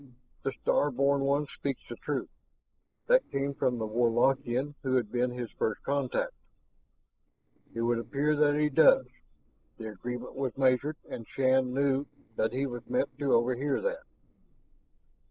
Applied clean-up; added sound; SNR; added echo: neural separator model SepFormer DNS4.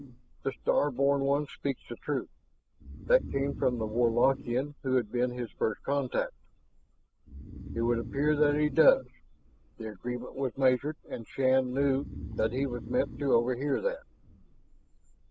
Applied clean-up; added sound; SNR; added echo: none; Breathing; 14 dB; none.